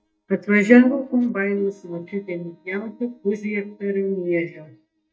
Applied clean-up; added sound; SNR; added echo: neural mask model DeepFilterNet 3.